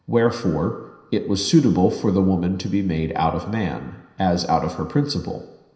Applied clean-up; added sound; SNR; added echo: none; none; none; reverberation time 0.9 s.